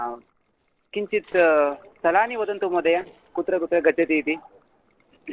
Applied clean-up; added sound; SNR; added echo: neural separator model SepFormer DNS4.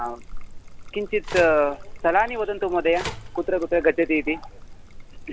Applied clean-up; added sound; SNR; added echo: none; Trickle, dribble + Telephone; 11 dB; none.